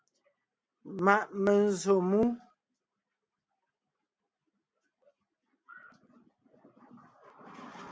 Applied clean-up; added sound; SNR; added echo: none; none; none; none.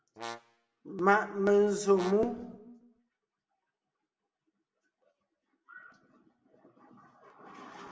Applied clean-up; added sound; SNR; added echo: none; Brass instrument; 15 dB; reverberation time 0.8 s.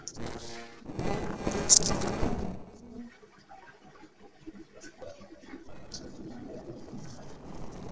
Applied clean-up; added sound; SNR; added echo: neural separator model SepFormer DNS4.